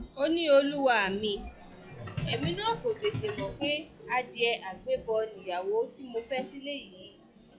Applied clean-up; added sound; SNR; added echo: classical method log-MMSE.